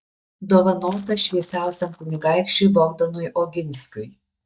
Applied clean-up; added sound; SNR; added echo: neural mask model DeepFilterNet 3.